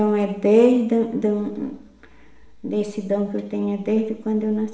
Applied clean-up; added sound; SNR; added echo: none; none; none; reverberation time 0.7 s.